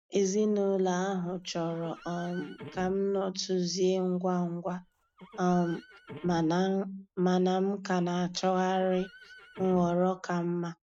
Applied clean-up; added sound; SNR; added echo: neural mask model RNNoise.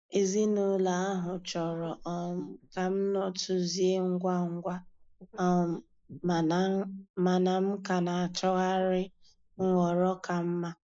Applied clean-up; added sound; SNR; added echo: neural mask model Resemble Enhance denoiser.